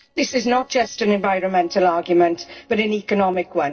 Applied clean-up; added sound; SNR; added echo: neural separator model SepFormer DNS4.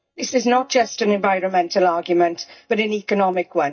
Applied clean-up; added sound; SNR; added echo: neural mask model DeepFilterNet 3.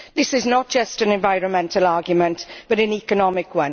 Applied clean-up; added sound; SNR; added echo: none; none; none; none.